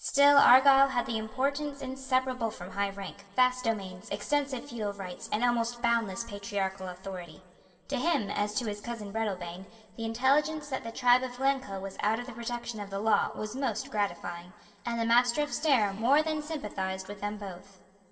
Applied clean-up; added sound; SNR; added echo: none; Water / Splash, splatter; 19 dB; reverberation time 2.6 s.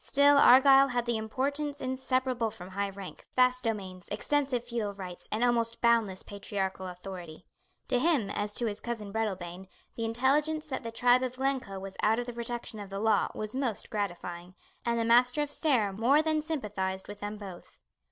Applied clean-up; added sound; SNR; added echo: none; none; none; none.